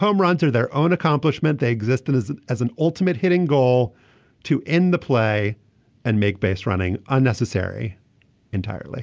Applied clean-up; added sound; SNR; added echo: none; none; none; none.